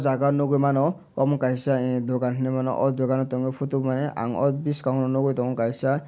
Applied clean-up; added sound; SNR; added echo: none; none; none; none.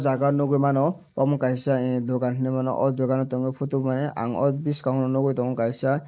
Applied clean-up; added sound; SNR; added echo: neural mask model Resemble Enhance denoiser.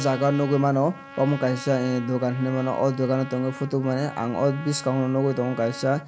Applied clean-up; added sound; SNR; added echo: none; Trumpet; 16 dB; none.